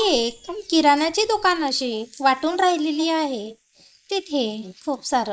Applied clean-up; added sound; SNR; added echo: neural mask model Resemble Enhance denoiser.